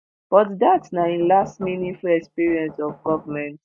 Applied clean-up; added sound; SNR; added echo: neural mask model RNNoise.